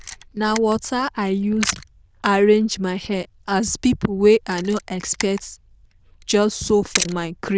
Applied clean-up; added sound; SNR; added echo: neural diffusion model UNIVERSE++.